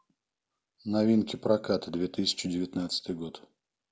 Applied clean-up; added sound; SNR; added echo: none; none; none; none.